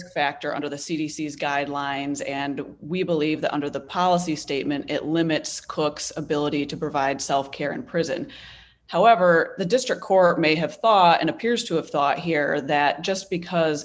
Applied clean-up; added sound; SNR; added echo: none; none; none; none.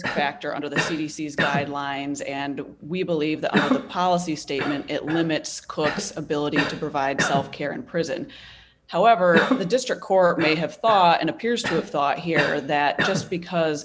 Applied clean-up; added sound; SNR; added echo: none; Cough; 6 dB; none.